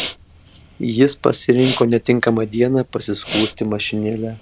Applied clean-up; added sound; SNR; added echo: none; Respiratory sounds; 14 dB; none.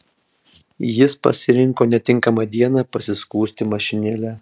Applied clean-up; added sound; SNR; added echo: none; none; none; none.